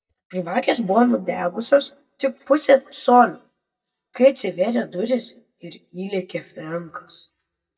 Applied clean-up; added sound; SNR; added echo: neural mask model DeepFilterNet 3.